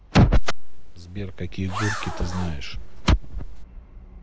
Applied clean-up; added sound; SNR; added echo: none; Zipper (clothing); -1 dB; none.